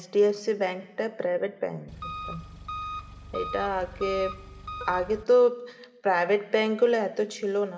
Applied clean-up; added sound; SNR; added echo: none; Engine; 10 dB; reverberation time 1.0 s.